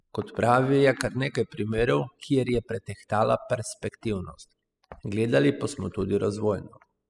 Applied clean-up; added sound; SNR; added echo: classical method spectral subtraction.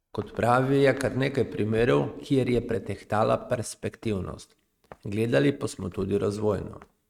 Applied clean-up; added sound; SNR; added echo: neural mask model RNNoise.